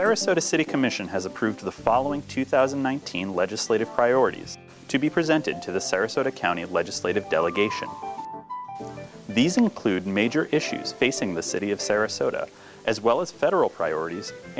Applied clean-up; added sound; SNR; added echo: none; none; none; none.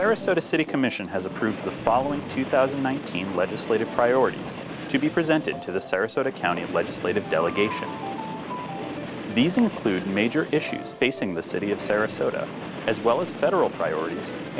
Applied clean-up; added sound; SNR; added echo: none; Train; 10 dB; none.